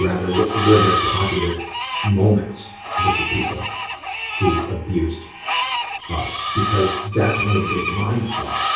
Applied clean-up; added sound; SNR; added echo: none; Screech; 3 dB; reverberation time 0.6 s.